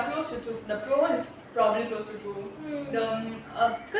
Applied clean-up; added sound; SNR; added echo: none; none; none; none.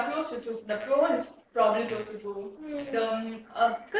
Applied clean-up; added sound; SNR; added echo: neural separator model SepFormer DNS4.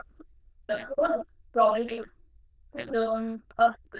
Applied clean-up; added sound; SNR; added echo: neural diffusion model UNIVERSE++.